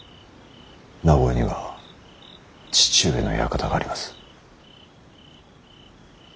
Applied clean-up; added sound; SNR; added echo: none; none; none; none.